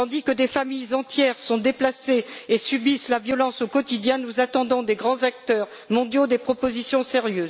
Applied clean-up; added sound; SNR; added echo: none; none; none; none.